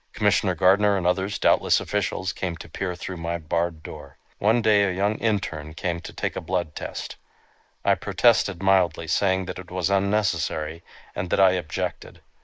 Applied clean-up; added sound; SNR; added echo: neural mask model Resemble Enhance denoiser.